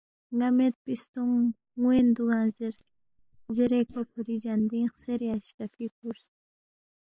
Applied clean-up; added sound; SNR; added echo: neural mask model Resemble Enhance denoiser.